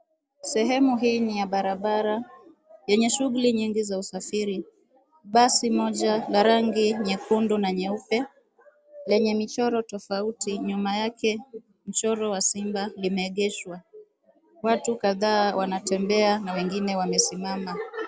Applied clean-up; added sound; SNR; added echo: none; none; none; none.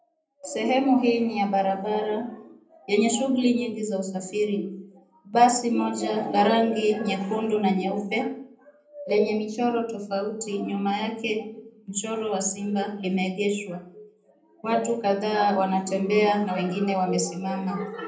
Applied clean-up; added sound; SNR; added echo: none; none; none; reverberation time 0.6 s.